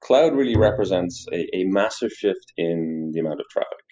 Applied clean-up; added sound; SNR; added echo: classical method spectral subtraction.